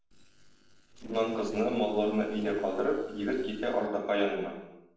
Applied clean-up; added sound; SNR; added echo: neural separator model SepFormer DNS4.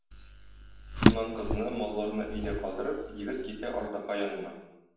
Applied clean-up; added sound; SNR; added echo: none; Drawer open or close; -3 dB; reverberation time 0.9 s.